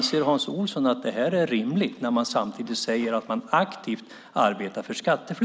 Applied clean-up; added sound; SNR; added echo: none; none; none; none.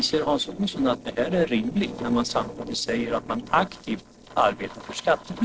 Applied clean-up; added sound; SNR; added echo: neural separator model SepFormer DNS4.